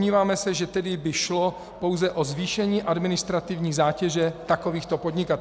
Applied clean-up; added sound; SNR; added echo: none; none; none; none.